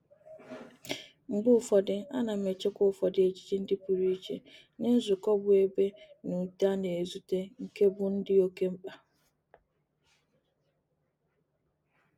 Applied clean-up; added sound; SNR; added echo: none; none; none; none.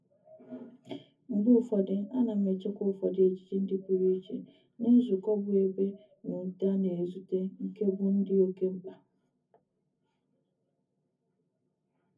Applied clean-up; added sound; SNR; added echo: none; none; none; reverberation time 0.3 s.